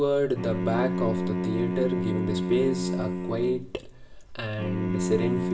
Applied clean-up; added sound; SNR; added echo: none; Bowed string instrument; 1 dB; reverberation time 0.6 s.